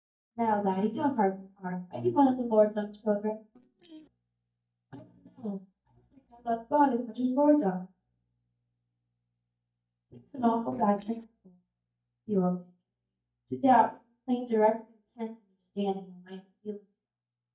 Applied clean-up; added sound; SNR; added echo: neural mask model DeepFilterNet 3.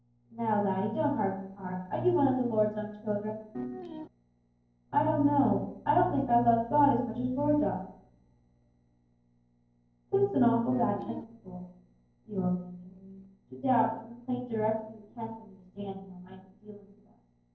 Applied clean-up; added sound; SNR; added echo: neural separator model SepFormer DNS4.